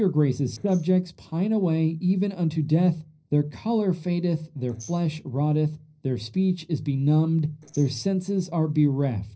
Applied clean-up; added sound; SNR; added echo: neural separator model SepFormer DNS4.